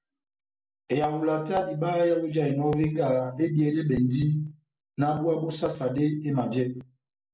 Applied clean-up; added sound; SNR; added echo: none; none; none; none.